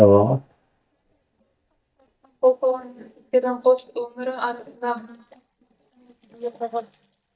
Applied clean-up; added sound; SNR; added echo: neural mask model DeepFilterNet 3.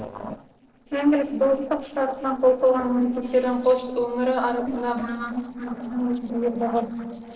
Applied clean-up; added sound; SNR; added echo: neural separator model SepFormer DNS4.